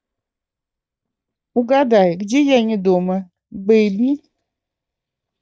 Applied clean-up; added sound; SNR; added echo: neural mask model DeepFilterNet 3.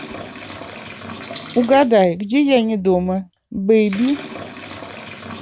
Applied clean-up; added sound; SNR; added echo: none; Bathtub (filling or washing) / Liquid; 15 dB; none.